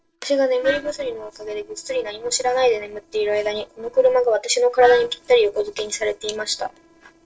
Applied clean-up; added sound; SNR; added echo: neural separator model SepFormer DNS4.